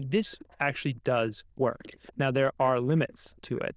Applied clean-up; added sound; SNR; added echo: neural diffusion model UNIVERSE++.